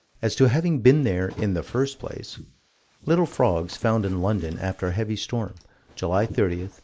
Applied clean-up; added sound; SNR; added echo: neural mask model Resemble Enhance denoiser.